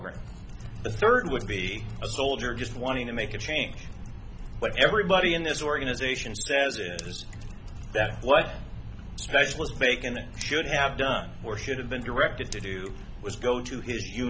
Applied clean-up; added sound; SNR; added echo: none; Raindrop / Splash, splatter; 19 dB; none.